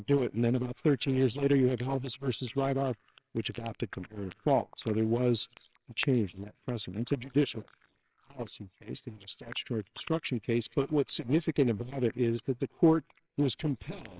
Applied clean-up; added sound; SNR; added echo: neural separator model SepFormer WHAMR!.